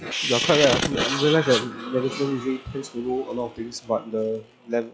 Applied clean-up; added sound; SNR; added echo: classical method log-MMSE.